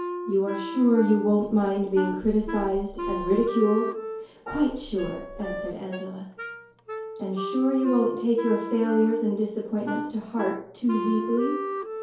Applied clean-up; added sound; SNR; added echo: none; Wind instrument, woodwind instrument; 8 dB; reverberation time 2.4 s.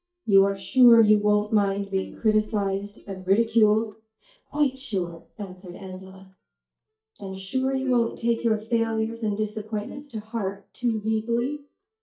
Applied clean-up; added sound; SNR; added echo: neural mask model DeepFilterNet 3.